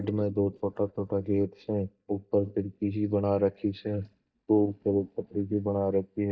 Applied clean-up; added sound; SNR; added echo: neural mask model DeepFilterNet 3.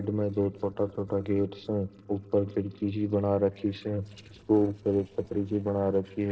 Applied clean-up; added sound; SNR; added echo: neural separator model SepFormer DNS4.